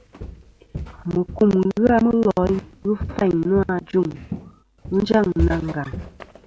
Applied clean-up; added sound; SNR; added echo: none; Walk, footsteps; 11 dB; none.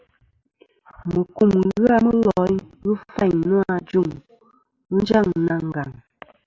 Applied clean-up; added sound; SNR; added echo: none; none; none; none.